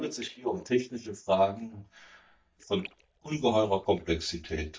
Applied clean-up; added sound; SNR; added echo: neural mask model DeepFilterNet 3.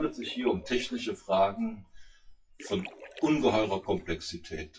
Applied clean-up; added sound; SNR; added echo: classical method WPE with log-MMSE.